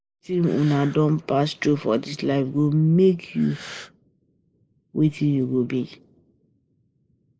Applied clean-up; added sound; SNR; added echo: neural mask model Resemble Enhance denoiser.